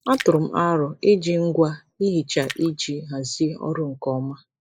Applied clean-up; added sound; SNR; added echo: neural mask model Resemble Enhance denoiser.